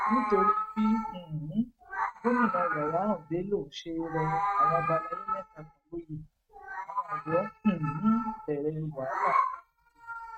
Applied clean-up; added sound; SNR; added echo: neural mask model RNNoise.